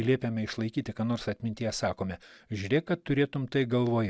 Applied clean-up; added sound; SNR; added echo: none; none; none; none.